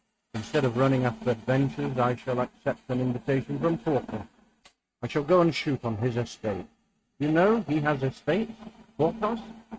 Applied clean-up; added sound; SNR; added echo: neural mask model RNNoise.